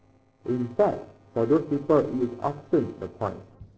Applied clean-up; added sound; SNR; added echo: neural separator model SepFormer DNS4.